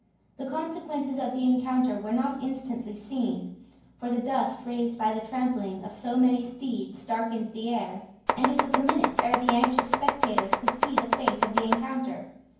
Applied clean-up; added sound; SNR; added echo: none; Domestic sounds, home sounds; -2 dB; reverberation time 0.9 s.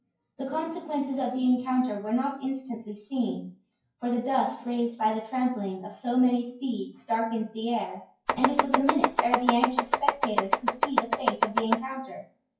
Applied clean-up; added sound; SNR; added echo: classical method WPE with log-MMSE.